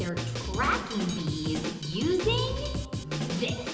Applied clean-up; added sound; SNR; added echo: none; Drum kit; 5 dB; reverberation time 1.4 s.